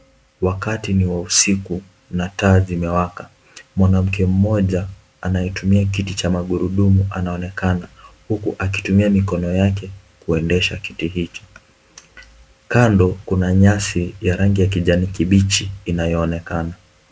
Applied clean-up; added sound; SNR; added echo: none; none; none; none.